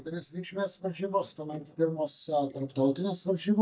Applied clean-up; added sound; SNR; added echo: neural mask model DeepFilterNet 3.